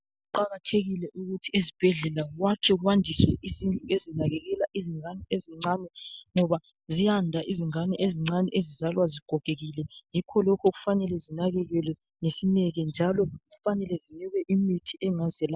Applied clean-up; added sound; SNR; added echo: none; none; none; none.